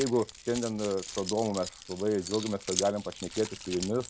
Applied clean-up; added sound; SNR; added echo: none; Keys jangling; 9 dB; none.